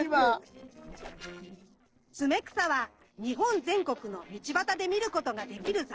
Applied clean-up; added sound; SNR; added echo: neural separator model SepFormer DNS4.